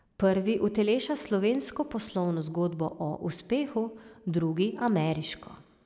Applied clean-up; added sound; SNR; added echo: none; none; none; none.